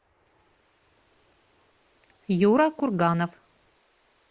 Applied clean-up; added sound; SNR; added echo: neural mask model Resemble Enhance denoiser.